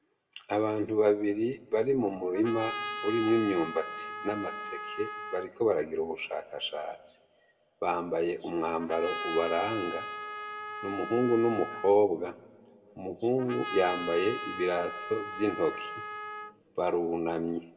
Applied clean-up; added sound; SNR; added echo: none; Trumpet; 8 dB; reverberation time 1.5 s.